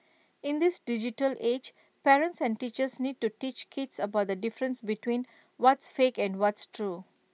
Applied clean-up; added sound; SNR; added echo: none; none; none; none.